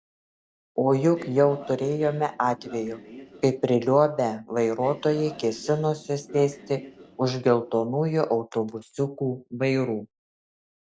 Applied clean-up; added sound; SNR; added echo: none; Train; 19 dB; none.